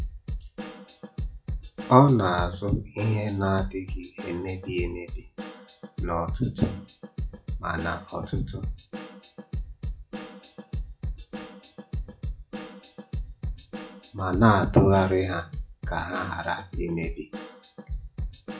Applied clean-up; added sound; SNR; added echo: classical method WPE with log-MMSE.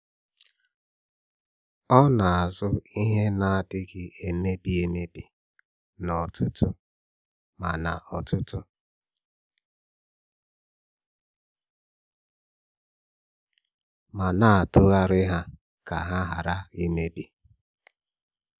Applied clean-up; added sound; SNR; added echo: none; none; none; none.